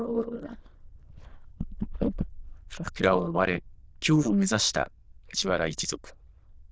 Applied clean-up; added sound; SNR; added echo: neural diffusion model UNIVERSE++.